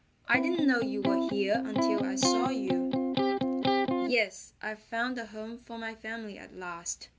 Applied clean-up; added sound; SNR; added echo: none; Electric guitar; -5 dB; none.